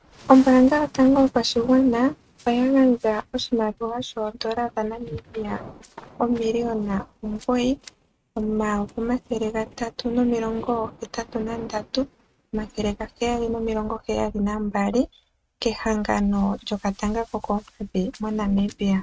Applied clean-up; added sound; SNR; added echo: neural mask model RNNoise.